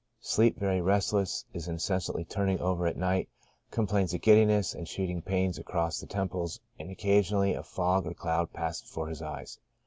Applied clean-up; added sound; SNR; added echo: none; none; none; none.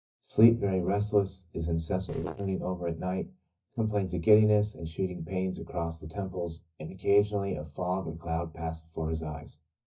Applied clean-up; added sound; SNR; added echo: neural mask model DeepFilterNet 3.